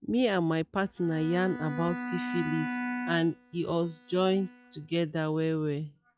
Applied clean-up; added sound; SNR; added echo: classical method log-MMSE.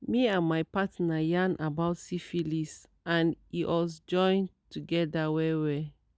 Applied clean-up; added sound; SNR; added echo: none; none; none; none.